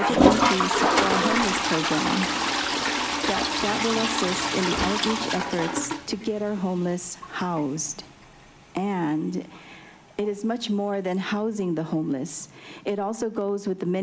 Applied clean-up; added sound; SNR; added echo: none; Toilet flush; -1 dB; none.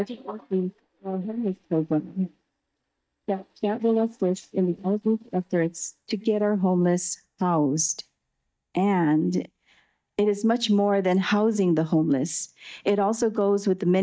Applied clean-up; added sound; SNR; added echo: neural mask model DeepFilterNet 3.